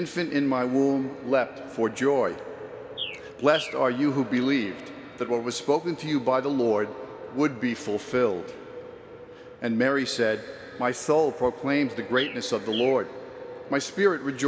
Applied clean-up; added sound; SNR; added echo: none; Bird; 14 dB; none.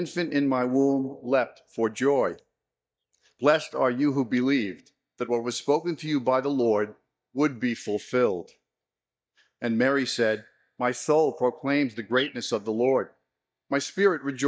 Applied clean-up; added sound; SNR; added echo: neural mask model DeepFilterNet 3.